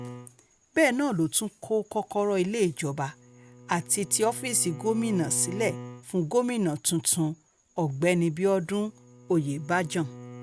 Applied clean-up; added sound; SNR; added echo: none; Bowed string instrument; 17 dB; none.